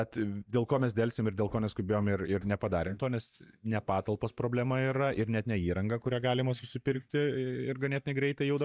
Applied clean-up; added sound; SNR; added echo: neural mask model DeepFilterNet 3.